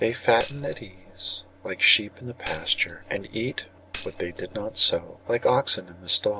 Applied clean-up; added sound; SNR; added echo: none; Tambourine; 0 dB; none.